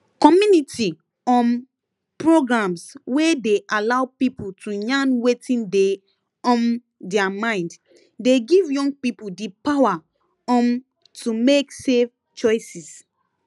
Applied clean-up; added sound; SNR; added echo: none; none; none; none.